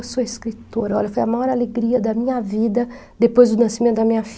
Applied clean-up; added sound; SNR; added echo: none; none; none; none.